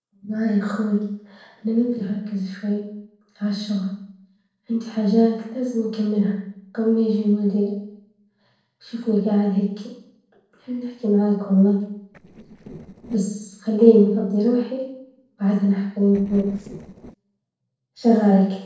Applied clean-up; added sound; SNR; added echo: neural separator model SepFormer DNS4.